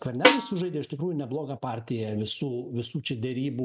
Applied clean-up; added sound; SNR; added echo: none; Snare drum; -5 dB; none.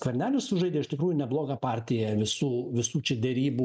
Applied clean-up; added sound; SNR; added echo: none; none; none; none.